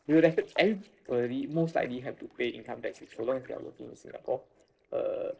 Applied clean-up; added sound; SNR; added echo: neural separator model SepFormer DNS4.